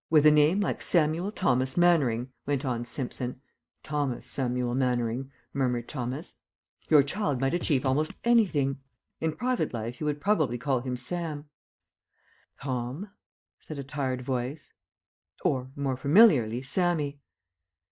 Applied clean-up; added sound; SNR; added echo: neural mask model DeepFilterNet 3.